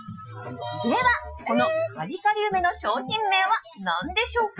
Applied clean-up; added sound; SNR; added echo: classical method Wiener filter.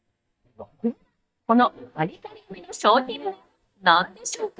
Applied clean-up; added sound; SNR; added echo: neural mask model DeepFilterNet 3.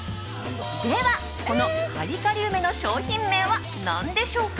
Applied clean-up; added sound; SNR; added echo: none; none; none; none.